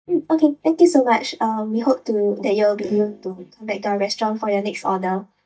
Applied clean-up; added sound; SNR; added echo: neural mask model DeepFilterNet 3.